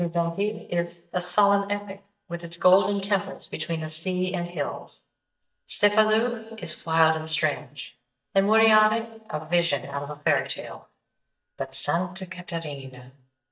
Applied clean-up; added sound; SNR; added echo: neural mask model DeepFilterNet 3.